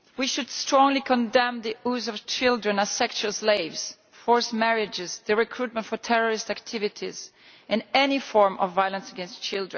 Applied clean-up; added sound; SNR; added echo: none; none; none; none.